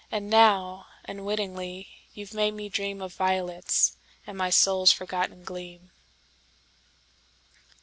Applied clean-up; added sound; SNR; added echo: none; none; none; none.